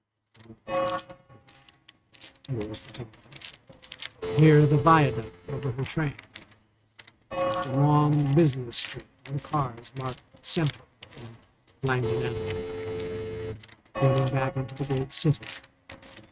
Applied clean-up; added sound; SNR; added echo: neural mask model RNNoise.